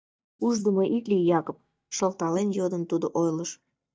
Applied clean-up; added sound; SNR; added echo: neural mask model DeepFilterNet 3.